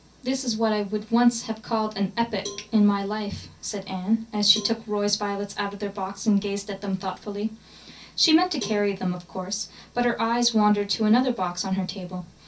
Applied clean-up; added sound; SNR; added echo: none; Cowbell; 19 dB; reverberation time 0.3 s.